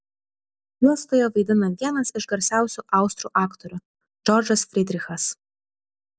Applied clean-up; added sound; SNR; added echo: none; none; none; none.